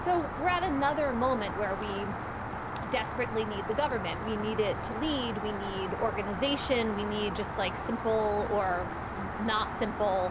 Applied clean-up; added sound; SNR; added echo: none; Rain; 4 dB; none.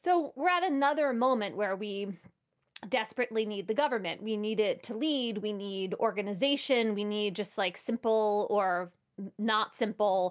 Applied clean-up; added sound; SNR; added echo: none; none; none; none.